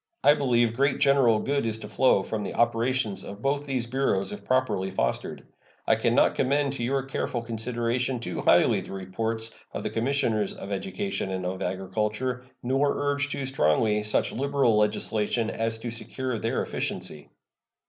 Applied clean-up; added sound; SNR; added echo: none; none; none; none.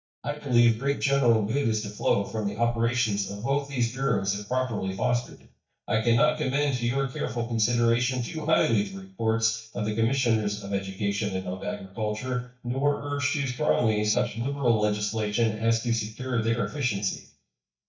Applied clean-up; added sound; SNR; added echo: neural mask model DeepFilterNet 3.